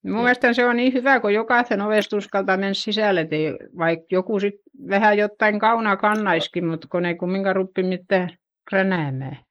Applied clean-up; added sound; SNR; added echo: neural mask model Resemble Enhance denoiser.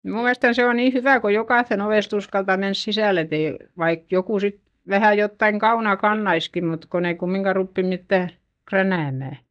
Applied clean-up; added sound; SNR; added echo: neural mask model DeepFilterNet 3.